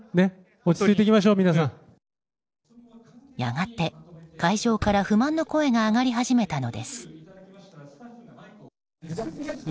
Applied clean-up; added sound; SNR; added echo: neural separator model SepFormer DNS4.